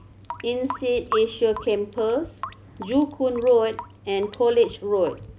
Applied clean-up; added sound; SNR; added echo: none; Drip / Sink (filling or washing) / Water tap, faucet; 14 dB; none.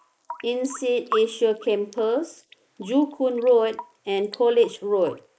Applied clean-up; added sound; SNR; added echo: neural mask model Resemble Enhance denoiser.